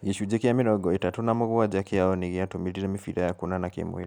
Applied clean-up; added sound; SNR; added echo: none; none; none; none.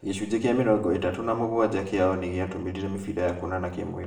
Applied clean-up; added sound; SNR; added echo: none; none; none; reverberation time 0.7 s.